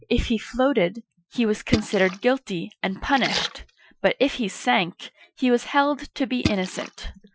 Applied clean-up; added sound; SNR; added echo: classical method Wiener filter.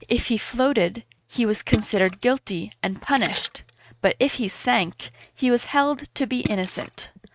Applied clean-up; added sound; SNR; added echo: neural mask model RNNoise.